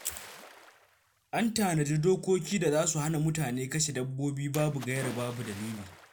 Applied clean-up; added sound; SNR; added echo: none; Splash, splatter; 19 dB; none.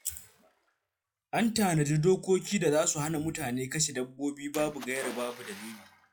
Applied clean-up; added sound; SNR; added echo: classical method log-MMSE.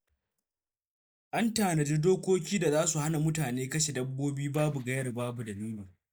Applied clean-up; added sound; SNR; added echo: neural mask model DeepFilterNet 3.